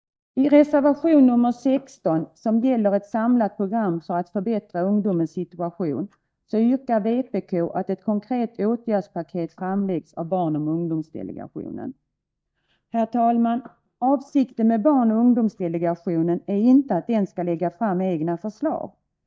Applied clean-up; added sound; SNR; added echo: neural mask model DeepFilterNet 3.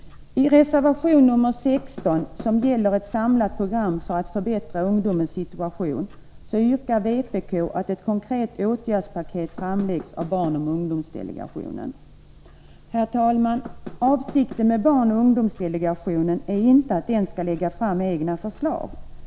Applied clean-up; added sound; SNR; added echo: none; Knock / Wood + Clock; 17 dB; none.